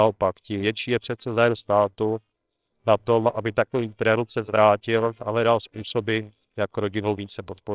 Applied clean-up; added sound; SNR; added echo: neural separator model SepFormer WHAMR!.